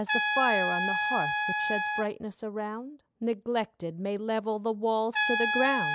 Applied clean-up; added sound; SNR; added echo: none; Trumpet; 0 dB; none.